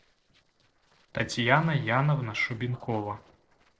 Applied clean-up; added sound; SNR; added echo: neural separator model SepFormer DNS4.